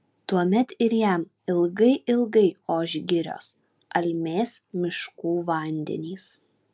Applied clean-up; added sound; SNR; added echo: none; none; none; none.